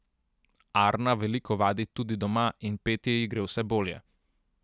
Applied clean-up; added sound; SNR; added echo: none; none; none; none.